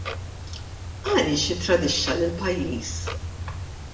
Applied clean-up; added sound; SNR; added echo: none; Clock; 6 dB; reverberation time 0.6 s.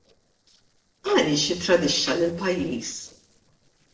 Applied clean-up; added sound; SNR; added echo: neural separator model SepFormer DNS4.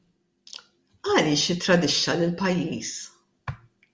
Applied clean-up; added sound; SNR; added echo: none; none; none; none.